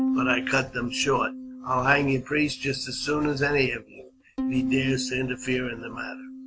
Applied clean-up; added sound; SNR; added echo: none; Bowed string instrument; 6 dB; none.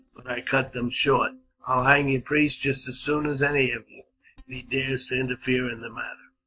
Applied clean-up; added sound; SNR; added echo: neural mask model DeepFilterNet 3.